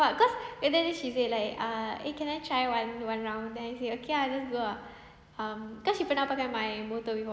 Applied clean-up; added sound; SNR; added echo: none; none; none; none.